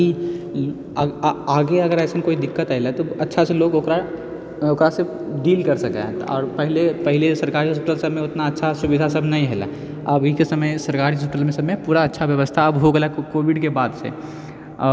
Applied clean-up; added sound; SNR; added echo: none; none; none; none.